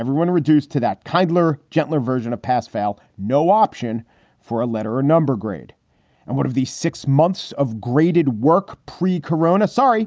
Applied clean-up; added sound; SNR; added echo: none; none; none; none.